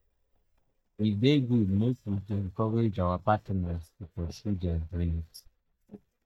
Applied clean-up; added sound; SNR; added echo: neural mask model DeepFilterNet 3.